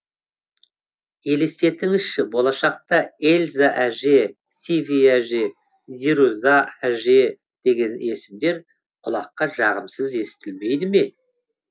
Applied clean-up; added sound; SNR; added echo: none; none; none; none.